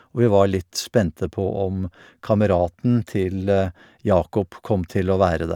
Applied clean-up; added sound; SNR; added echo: none; none; none; none.